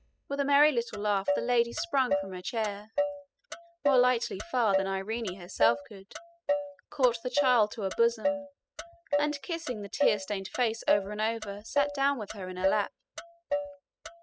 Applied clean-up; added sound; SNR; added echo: classical method spectral subtraction.